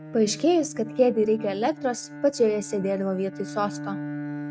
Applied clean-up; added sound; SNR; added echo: neural mask model RNNoise.